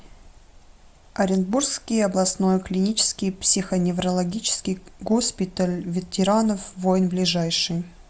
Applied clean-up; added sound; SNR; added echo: none; none; none; none.